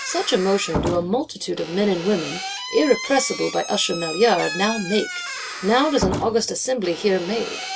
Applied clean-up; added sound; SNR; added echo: none; Squeak / Slam; 8 dB; none.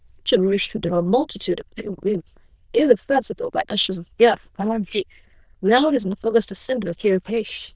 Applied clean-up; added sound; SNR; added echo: neural diffusion model UNIVERSE++.